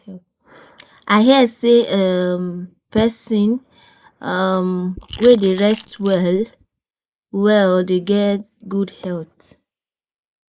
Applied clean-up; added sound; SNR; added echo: neural mask model Resemble Enhance denoiser.